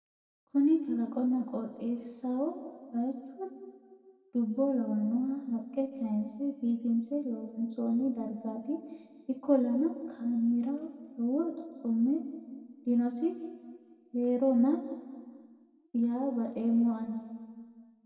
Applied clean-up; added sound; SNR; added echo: none; none; none; reverberation time 1.6 s.